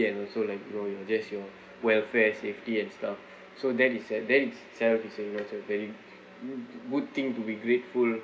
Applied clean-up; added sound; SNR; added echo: none; none; none; none.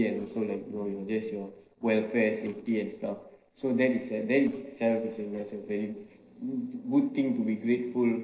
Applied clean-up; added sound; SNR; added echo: neural separator model SepFormer DNS4.